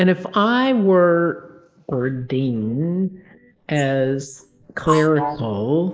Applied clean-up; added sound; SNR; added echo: neural mask model Resemble Enhance denoiser.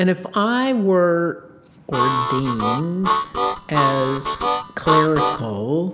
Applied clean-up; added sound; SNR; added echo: none; Harmonica; 0 dB; none.